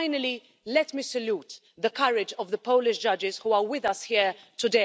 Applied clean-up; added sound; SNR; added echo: none; none; none; none.